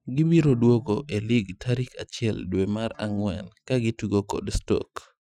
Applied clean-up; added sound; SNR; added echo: classical method Wiener filter.